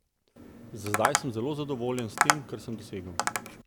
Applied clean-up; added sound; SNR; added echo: none; Tap; -2 dB; none.